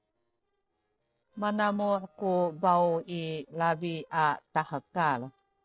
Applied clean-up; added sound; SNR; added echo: neural separator model SepFormer DNS4.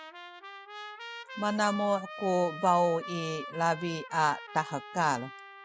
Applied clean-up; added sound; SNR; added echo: none; Trumpet; 12 dB; none.